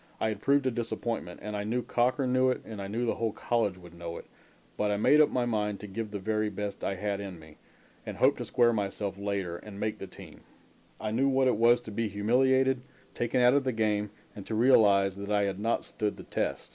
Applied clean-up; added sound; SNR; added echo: none; none; none; none.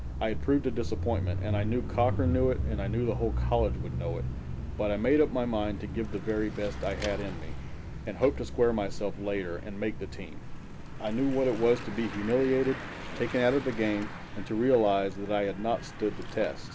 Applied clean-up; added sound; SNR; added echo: none; Mechanisms / Bicycle; 5 dB; none.